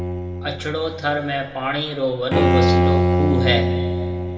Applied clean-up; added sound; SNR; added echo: none; Bowed string instrument; -4 dB; reverberation time 2.0 s.